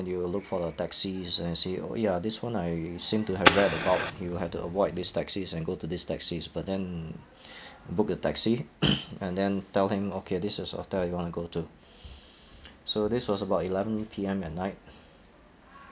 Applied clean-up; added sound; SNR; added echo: none; Fire; -2 dB; none.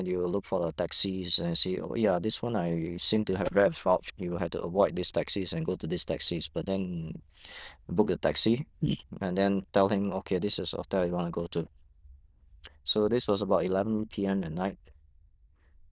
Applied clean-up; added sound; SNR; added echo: neural diffusion model UNIVERSE++.